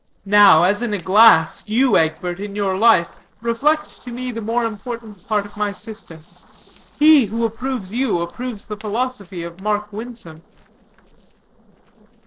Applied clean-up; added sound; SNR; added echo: neural separator model SepFormer DNS4.